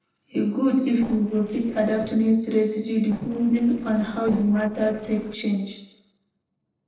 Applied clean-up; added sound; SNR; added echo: neural separator model SepFormer DNS4.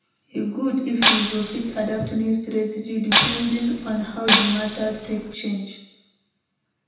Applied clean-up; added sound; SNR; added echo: none; Shatter; -2 dB; reverberation time 0.9 s.